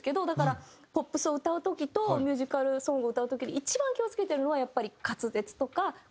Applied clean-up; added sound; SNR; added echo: none; none; none; none.